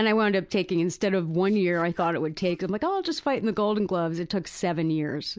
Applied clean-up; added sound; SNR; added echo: neural mask model Resemble Enhance denoiser.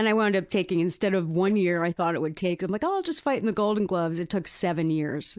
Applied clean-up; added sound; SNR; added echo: neural mask model DeepFilterNet 3.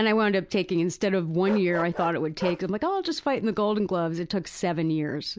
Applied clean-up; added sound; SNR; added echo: none; Bark; 17 dB; none.